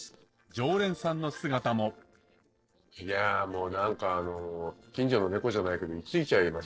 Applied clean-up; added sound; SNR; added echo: neural separator model SepFormer DNS4.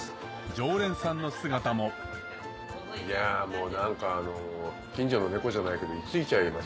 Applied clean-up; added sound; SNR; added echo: none; none; none; none.